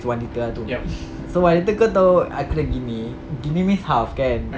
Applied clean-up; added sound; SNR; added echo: none; Bowed string instrument; 18 dB; none.